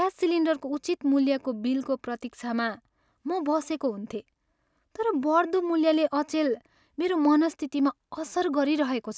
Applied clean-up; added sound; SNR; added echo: none; none; none; none.